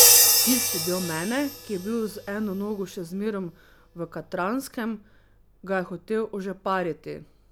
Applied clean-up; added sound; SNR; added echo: none; Crash cymbal; -3 dB; none.